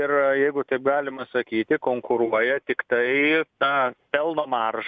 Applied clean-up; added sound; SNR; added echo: none; none; none; none.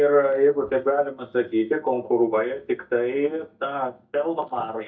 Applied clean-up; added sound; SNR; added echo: neural mask model DeepFilterNet 3.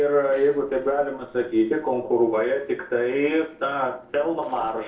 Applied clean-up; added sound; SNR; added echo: neural separator model SepFormer DNS4.